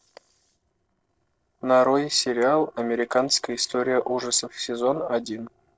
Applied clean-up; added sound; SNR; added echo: neural separator model SepFormer DNS4.